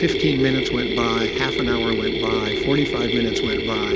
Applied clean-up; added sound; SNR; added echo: none; Mechanisms; -1 dB; none.